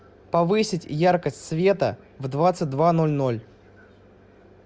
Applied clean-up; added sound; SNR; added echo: none; none; none; none.